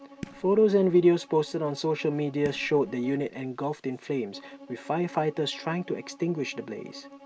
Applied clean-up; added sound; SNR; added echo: none; Fireworks + Bowed string instrument; 20 dB; none.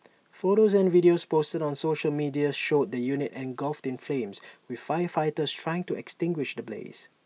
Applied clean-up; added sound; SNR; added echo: none; none; none; none.